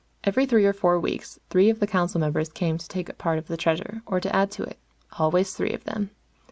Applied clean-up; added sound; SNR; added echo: none; none; none; none.